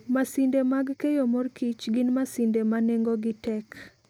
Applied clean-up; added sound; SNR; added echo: none; none; none; none.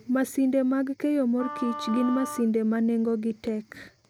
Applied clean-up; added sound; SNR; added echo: none; Wind instrument, woodwind instrument; 12 dB; none.